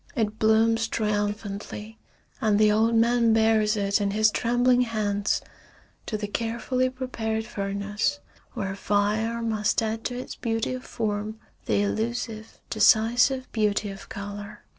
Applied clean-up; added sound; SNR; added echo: neural separator model SepFormer DNS4.